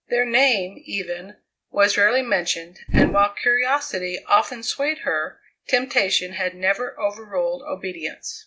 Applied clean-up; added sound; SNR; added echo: none; Whoosh, swoosh, swish; -4 dB; none.